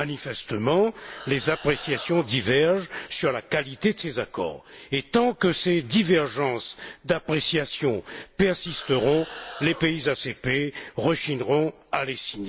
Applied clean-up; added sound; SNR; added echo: none; Animal; 17 dB; none.